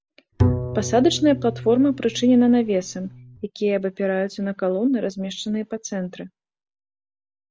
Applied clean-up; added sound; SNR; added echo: none; Bowed string instrument; 5 dB; none.